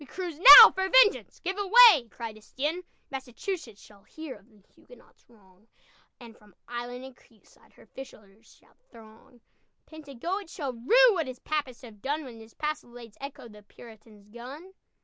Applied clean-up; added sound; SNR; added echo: none; none; none; none.